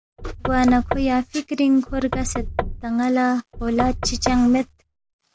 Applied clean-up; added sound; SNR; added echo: none; Knock / Wood; 7 dB; none.